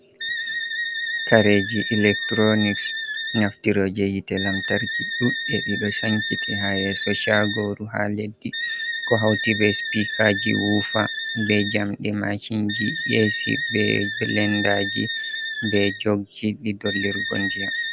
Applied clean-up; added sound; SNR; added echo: none; Wind instrument, woodwind instrument; 4 dB; none.